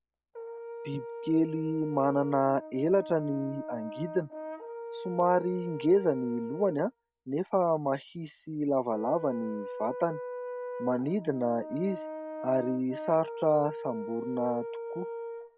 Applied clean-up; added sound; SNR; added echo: none; Brass instrument; 10 dB; none.